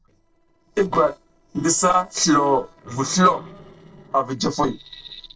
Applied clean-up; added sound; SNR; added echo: neural separator model SepFormer DNS4.